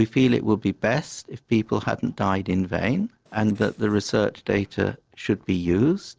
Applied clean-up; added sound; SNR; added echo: neural separator model SepFormer DNS4.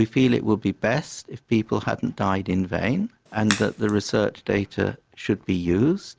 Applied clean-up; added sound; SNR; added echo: none; Crack; 9 dB; none.